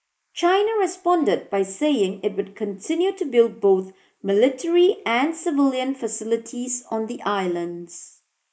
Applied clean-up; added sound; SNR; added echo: neural mask model Resemble Enhance denoiser.